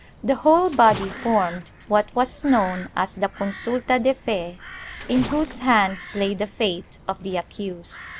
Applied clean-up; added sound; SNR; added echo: none; Crow + Splash, splatter; 15 dB; none.